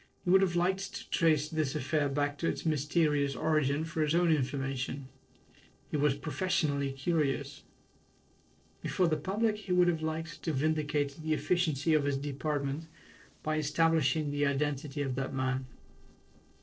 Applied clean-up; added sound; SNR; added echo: neural separator model SepFormer DNS4.